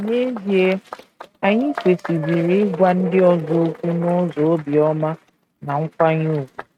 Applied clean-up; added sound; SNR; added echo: neural mask model RNNoise.